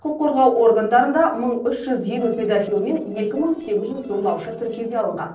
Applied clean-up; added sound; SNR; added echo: neural separator model SepFormer DNS4.